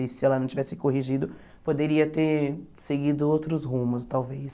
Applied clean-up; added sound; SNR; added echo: none; none; none; none.